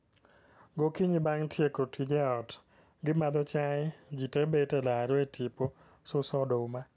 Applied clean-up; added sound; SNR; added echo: none; none; none; none.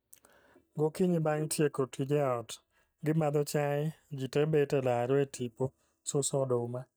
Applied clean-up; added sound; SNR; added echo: neural mask model DeepFilterNet 3.